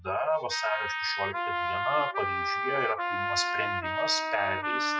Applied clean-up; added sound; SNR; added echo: classical method Wiener filter.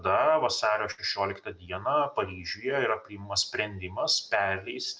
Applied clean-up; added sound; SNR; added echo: none; none; none; none.